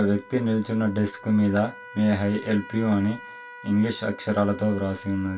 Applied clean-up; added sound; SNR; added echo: none; Trumpet; 19 dB; reverberation time 0.2 s.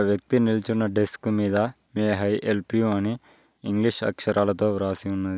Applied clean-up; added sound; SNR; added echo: none; none; none; none.